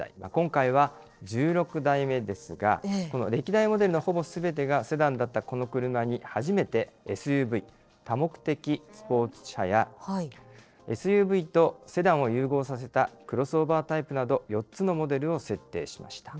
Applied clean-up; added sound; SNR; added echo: neural separator model SepFormer DNS4.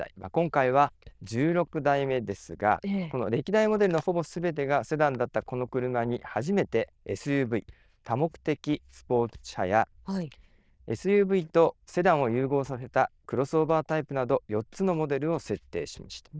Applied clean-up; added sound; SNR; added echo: neural diffusion model UNIVERSE++.